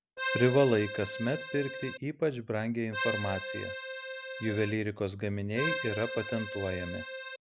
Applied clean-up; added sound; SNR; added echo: none; Accordion; 4 dB; none.